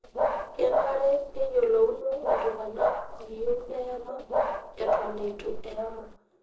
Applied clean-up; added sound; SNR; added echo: neural separator model SepFormer DNS4.